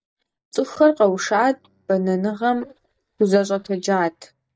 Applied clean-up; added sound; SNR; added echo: neural mask model DeepFilterNet 3.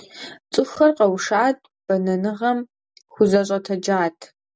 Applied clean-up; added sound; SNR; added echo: none; none; none; none.